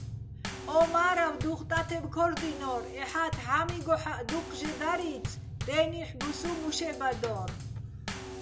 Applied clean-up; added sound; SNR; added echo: none; Bass drum / Snare drum / Drum kit; 7 dB; none.